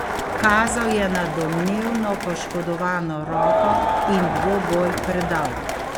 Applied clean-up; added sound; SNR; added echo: none; Crowd; 1 dB; none.